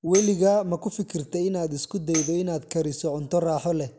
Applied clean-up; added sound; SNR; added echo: none; Tambourine; 12 dB; none.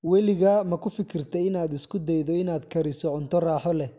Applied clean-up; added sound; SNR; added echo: none; none; none; none.